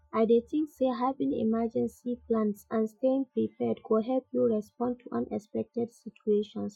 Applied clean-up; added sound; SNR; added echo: classical method Wiener filter.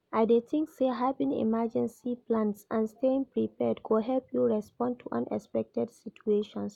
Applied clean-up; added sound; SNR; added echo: none; none; none; none.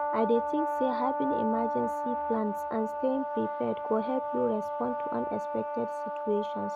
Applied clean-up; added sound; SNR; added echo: none; Brass instrument; 1 dB; none.